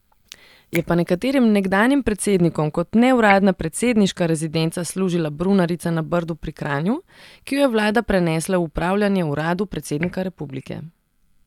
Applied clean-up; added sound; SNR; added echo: neural mask model DeepFilterNet 3.